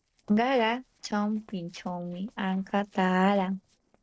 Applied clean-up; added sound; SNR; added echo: neural separator model SepFormer DNS4.